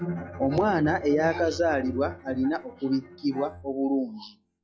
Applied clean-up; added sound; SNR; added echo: classical method log-MMSE.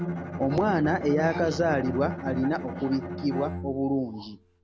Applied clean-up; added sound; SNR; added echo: none; Bowed string instrument; 7 dB; none.